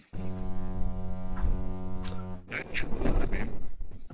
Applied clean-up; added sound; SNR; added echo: neural separator model SepFormer DNS4.